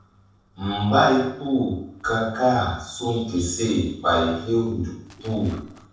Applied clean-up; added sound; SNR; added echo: neural separator model SepFormer DNS4.